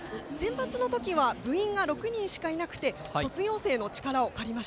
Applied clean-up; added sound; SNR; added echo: none; none; none; none.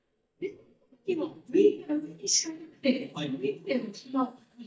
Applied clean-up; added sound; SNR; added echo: neural mask model DeepFilterNet 3.